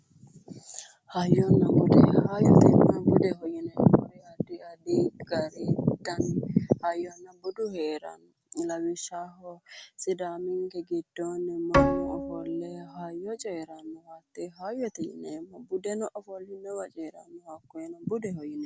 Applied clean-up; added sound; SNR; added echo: none; Bowed string instrument; 3 dB; none.